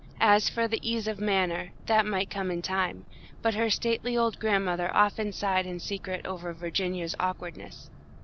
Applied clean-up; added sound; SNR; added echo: none; Boat, Water vehicle; 17 dB; none.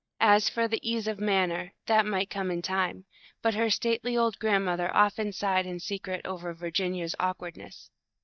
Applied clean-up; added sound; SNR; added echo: neural mask model DeepFilterNet 3.